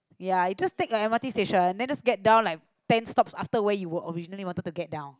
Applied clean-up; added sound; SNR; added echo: none; none; none; none.